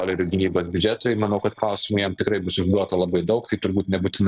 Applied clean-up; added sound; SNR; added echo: neural separator model SepFormer DNS4.